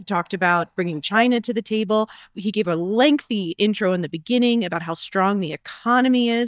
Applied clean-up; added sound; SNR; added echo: neural mask model DeepFilterNet 3.